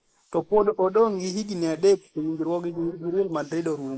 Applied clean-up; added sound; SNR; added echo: neural mask model Resemble Enhance denoiser.